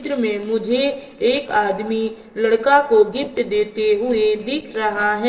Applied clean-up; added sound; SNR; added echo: neural separator model SepFormer DNS4.